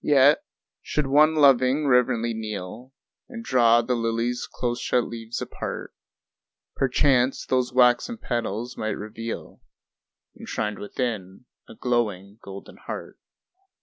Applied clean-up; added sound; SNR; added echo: none; none; none; none.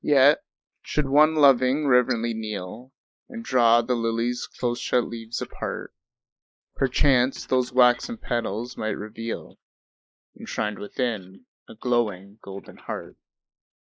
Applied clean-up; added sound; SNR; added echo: neural mask model Resemble Enhance denoiser.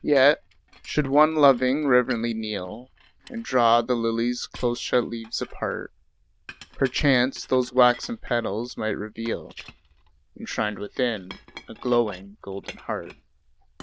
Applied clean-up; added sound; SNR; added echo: neural diffusion model UNIVERSE++.